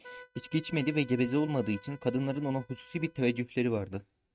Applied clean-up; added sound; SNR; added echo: neural mask model RNNoise.